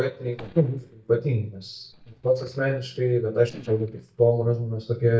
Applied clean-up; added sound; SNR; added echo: neural mask model DeepFilterNet 3.